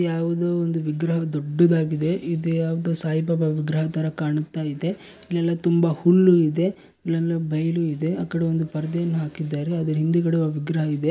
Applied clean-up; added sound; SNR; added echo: none; none; none; none.